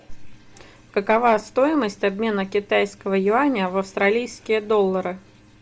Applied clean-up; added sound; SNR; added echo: none; none; none; none.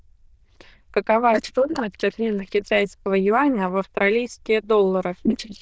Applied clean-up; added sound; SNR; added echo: neural diffusion model UNIVERSE++.